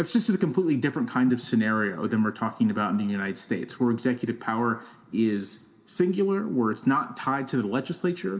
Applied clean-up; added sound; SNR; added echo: none; none; none; reverberation time 0.7 s.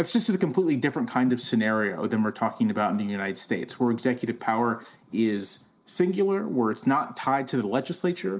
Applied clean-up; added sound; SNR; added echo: none; none; none; none.